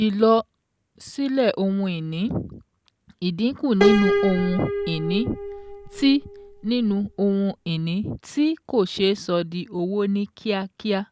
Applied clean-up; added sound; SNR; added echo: none; Piano; 3 dB; none.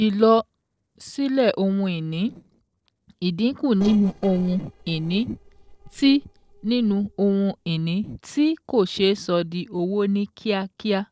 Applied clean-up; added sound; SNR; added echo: neural separator model SepFormer DNS4.